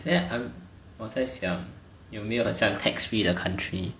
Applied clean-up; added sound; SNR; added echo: none; none; none; none.